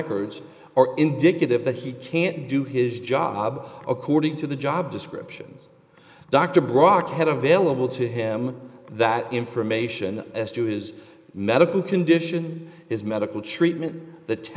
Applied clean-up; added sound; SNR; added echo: neural mask model Resemble Enhance denoiser.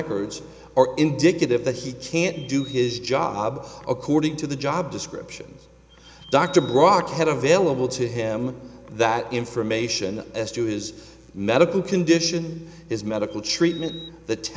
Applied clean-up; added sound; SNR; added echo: none; Bird vocalization, bird call, bird song; 19 dB; none.